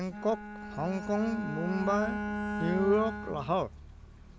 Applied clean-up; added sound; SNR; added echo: none; Bowed string instrument; 5 dB; none.